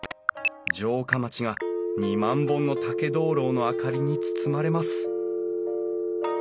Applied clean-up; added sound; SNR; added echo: none; Telephone; -1 dB; none.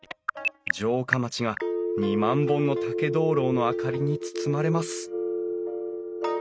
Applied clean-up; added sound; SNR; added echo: neural mask model RNNoise.